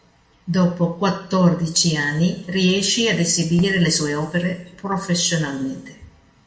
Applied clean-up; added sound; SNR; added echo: none; none; none; reverberation time 0.7 s.